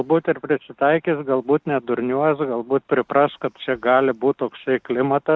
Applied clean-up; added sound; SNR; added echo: none; none; none; none.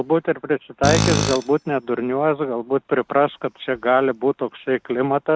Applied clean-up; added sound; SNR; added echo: none; Tools; 2 dB; none.